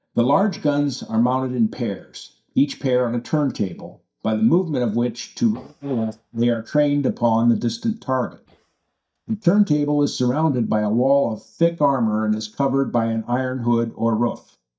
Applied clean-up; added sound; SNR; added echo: neural mask model DeepFilterNet 3.